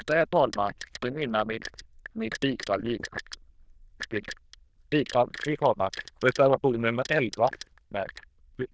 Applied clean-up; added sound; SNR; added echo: neural diffusion model UNIVERSE++.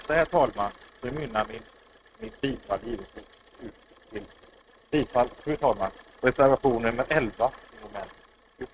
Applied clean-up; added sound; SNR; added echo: neural mask model RNNoise.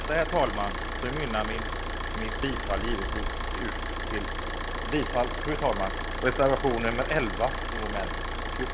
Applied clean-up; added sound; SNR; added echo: none; Idling / Car + Telephone; 0 dB; none.